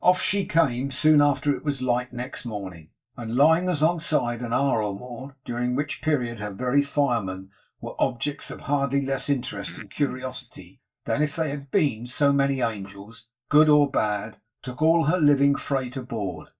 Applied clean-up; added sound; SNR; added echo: neural mask model DeepFilterNet 3.